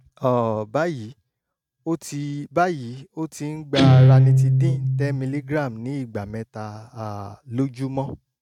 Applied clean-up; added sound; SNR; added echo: neural mask model RNNoise.